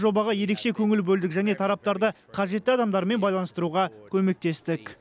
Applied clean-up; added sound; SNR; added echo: none; none; none; none.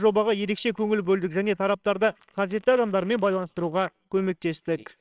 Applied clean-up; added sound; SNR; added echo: neural separator model SepFormer WHAMR!.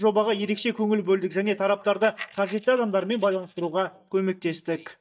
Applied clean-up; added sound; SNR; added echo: neural mask model DeepFilterNet 3.